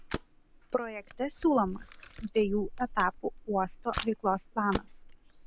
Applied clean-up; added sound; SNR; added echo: none; Camera; 10 dB; none.